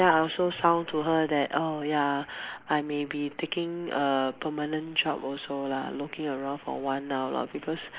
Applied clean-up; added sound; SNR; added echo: neural mask model Resemble Enhance denoiser.